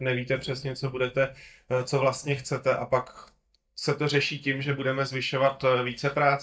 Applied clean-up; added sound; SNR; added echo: neural mask model DeepFilterNet 3.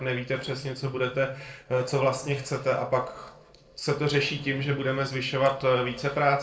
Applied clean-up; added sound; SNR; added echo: neural separator model SepFormer DNS4.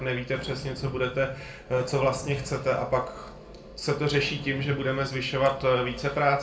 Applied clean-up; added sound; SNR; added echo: none; Fireworks; 12 dB; reverberation time 0.3 s.